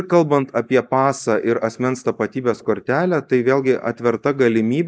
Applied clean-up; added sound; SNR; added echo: neural mask model Resemble Enhance denoiser.